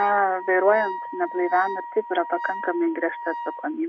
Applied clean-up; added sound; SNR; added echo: none; Wind instrument, woodwind instrument; 9 dB; none.